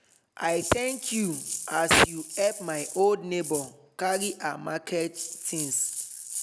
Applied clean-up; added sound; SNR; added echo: none; Rattle (instrument); 7 dB; none.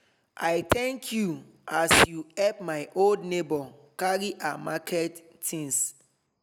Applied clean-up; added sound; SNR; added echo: none; none; none; none.